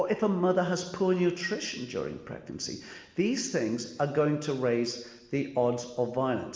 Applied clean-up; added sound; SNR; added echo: none; none; none; reverberation time 1.0 s.